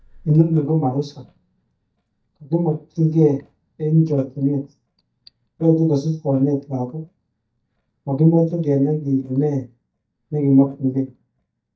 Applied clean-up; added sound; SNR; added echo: neural mask model DeepFilterNet 3.